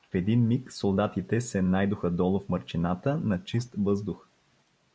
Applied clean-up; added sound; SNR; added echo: none; none; none; none.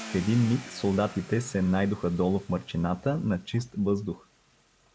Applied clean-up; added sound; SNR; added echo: none; Car; 19 dB; none.